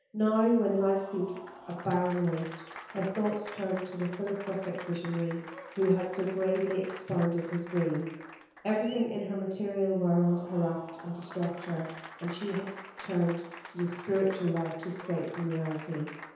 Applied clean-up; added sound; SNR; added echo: none; Applause; 16 dB; reverberation time 0.9 s.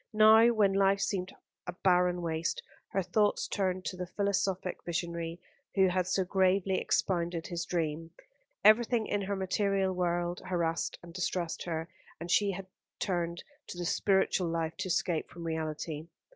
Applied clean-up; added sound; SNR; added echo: none; none; none; none.